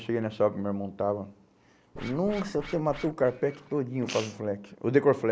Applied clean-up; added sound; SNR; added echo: none; Scratching (performance technique); 16 dB; none.